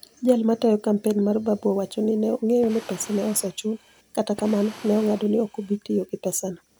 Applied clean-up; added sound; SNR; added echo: none; Fire; 19 dB; none.